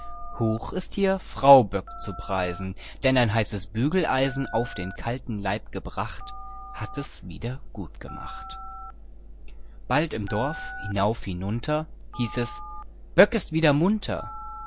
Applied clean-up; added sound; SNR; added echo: none; Telephone; 13 dB; none.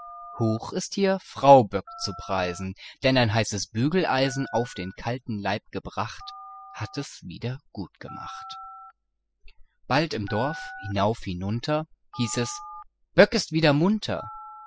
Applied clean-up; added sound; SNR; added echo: classical method spectral subtraction.